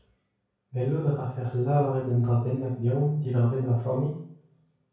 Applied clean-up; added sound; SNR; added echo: none; none; none; reverberation time 0.6 s.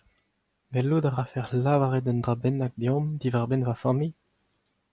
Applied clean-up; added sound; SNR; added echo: none; none; none; none.